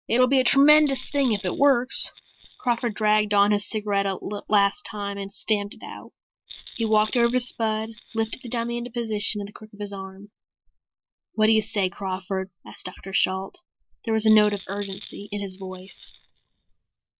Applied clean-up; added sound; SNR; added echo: neural mask model DeepFilterNet 3.